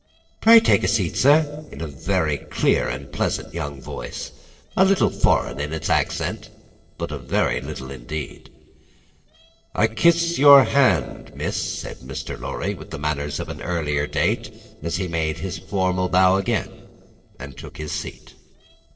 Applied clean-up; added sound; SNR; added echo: neural separator model SepFormer DNS4.